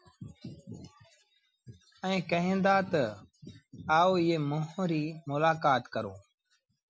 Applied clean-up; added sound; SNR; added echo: none; none; none; none.